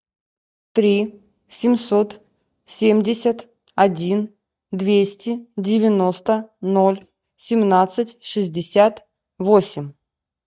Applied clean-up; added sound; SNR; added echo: neural mask model DeepFilterNet 3.